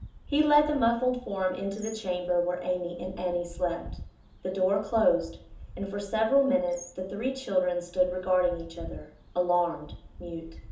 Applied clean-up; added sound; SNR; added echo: none; Bird; 17 dB; reverberation time 0.6 s.